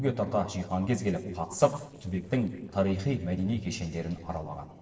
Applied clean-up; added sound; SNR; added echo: neural separator model SepFormer DNS4.